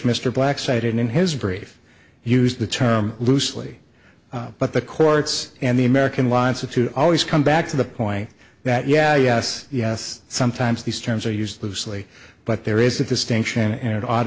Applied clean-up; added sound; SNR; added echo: none; none; none; none.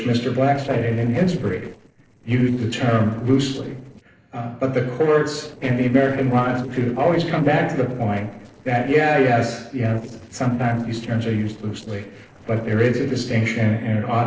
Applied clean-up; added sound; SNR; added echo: neural separator model SepFormer DNS4.